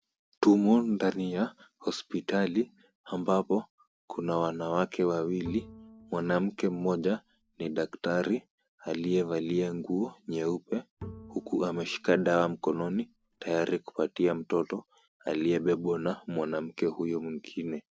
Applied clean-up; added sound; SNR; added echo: none; Bowed string instrument; 20 dB; none.